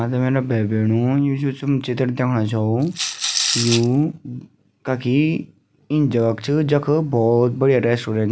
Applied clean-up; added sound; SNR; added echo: none; Rattle / Rattle (instrument); 4 dB; none.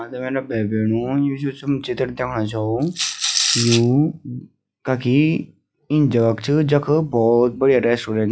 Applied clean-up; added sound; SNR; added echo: classical method log-MMSE.